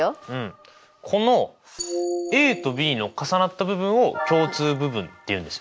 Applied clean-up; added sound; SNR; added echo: none; none; none; none.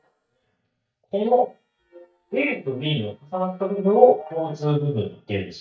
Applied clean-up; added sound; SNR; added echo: neural mask model DeepFilterNet 3.